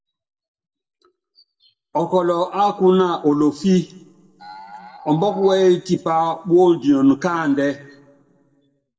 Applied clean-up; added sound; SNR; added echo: neural separator model SepFormer DNS4.